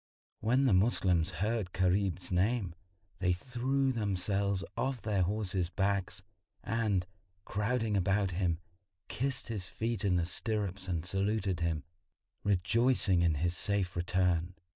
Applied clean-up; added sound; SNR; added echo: none; none; none; none.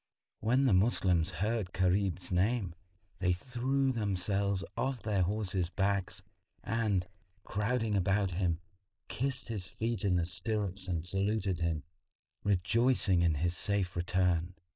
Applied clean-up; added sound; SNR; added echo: neural mask model Resemble Enhance denoiser.